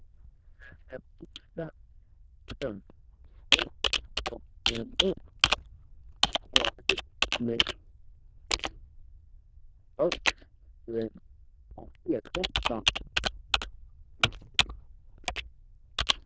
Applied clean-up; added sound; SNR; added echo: neural diffusion model UNIVERSE++.